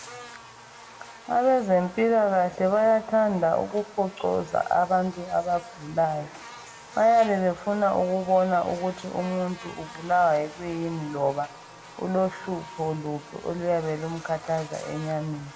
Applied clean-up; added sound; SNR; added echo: none; Buzz; 18 dB; reverberation time 2.4 s.